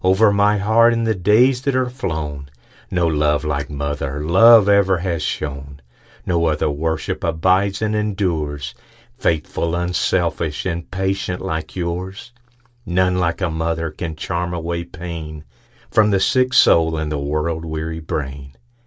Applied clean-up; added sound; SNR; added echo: none; none; none; none.